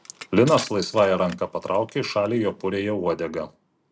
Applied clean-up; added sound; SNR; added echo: none; Crushing; 19 dB; none.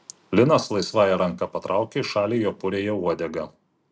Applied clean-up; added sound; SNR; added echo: none; none; none; none.